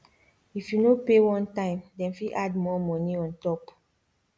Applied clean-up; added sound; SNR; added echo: none; none; none; none.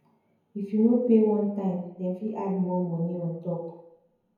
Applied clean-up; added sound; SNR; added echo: none; none; none; reverberation time 0.9 s.